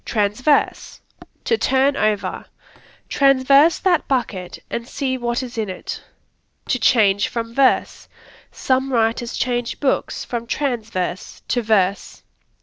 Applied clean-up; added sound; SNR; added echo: neural separator model SepFormer DNS4.